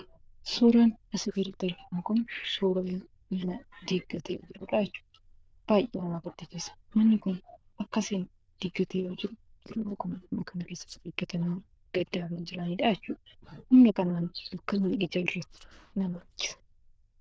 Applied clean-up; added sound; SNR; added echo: neural diffusion model UNIVERSE++.